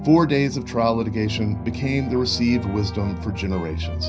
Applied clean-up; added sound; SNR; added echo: none; Brass instrument; 20 dB; reverberation time 0.4 s.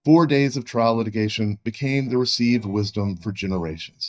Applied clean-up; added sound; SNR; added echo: neural mask model DeepFilterNet 3.